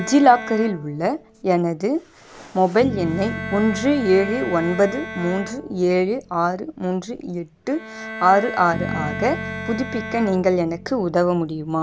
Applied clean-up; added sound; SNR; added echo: none; Bass guitar + Bowed string instrument; 11 dB; none.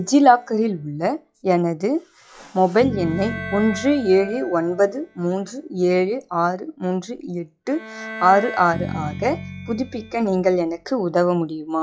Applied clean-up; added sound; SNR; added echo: classical method log-MMSE.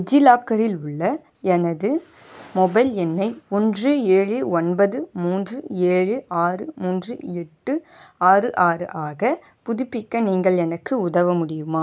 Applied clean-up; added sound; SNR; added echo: none; none; none; none.